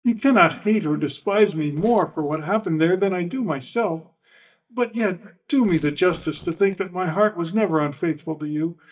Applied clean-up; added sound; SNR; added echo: neural mask model DeepFilterNet 3.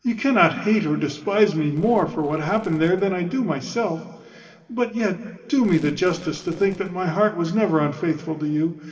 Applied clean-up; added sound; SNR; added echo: neural separator model SepFormer DNS4.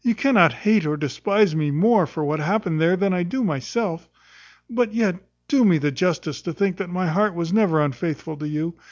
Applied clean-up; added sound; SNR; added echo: none; none; none; none.